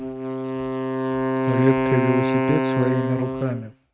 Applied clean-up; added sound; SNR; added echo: neural mask model RNNoise.